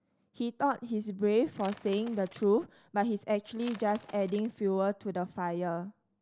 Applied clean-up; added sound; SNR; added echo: none; Crackle / Crushing / Wood; 18 dB; none.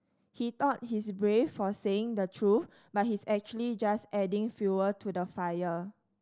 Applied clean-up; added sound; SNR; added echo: none; none; none; none.